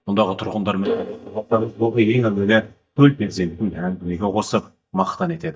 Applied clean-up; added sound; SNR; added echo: neural mask model DeepFilterNet 3.